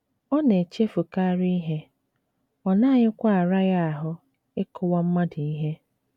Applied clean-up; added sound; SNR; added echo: none; none; none; none.